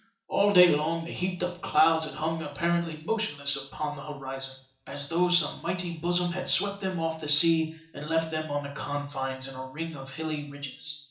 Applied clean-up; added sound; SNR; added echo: none; none; none; reverberation time 0.7 s.